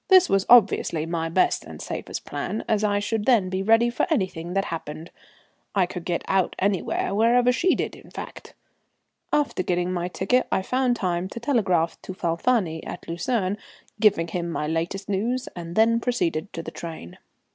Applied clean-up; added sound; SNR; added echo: none; none; none; none.